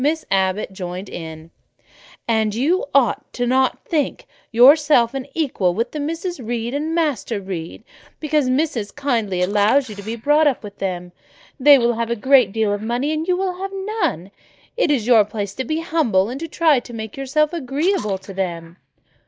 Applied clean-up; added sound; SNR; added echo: neural mask model DeepFilterNet 3.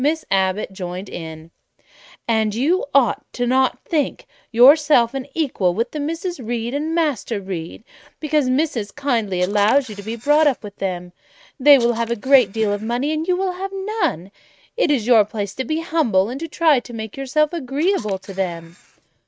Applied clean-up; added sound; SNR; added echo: neural mask model RNNoise.